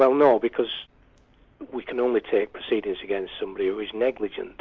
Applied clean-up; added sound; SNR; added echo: none; none; none; none.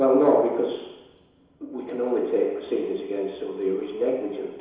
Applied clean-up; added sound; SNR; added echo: none; none; none; reverberation time 1.0 s.